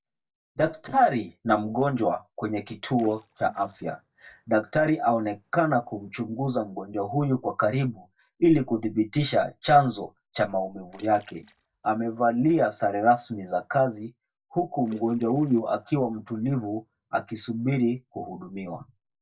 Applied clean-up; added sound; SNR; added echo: neural mask model DeepFilterNet 3.